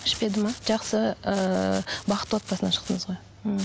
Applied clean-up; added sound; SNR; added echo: none; Domestic sounds, home sounds; 16 dB; none.